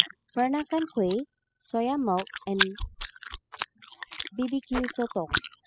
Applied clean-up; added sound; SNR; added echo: classical method spectral subtraction.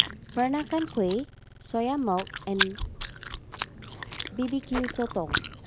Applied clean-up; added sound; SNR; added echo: none; Chewing, mastication; 4 dB; none.